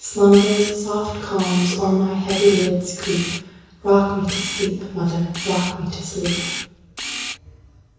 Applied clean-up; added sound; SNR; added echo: none; Camera; 11 dB; reverberation time 1.1 s.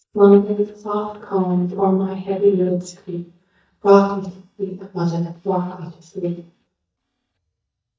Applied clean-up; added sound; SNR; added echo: neural mask model DeepFilterNet 3.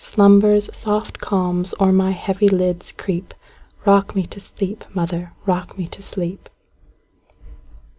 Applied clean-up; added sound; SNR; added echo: none; none; none; none.